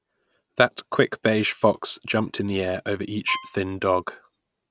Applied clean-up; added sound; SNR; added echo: none; Bowed string instrument; 12 dB; none.